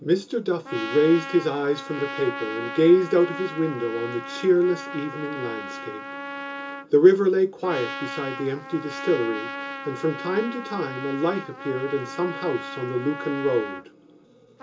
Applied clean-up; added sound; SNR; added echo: none; Trumpet; 11 dB; reverberation time 0.2 s.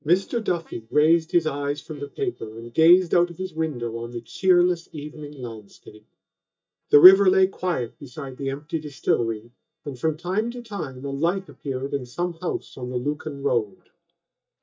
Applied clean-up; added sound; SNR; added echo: neural mask model DeepFilterNet 3.